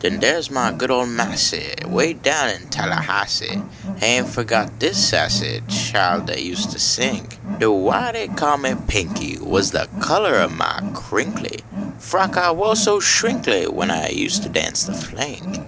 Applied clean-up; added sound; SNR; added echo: none; Wild animals; 9 dB; none.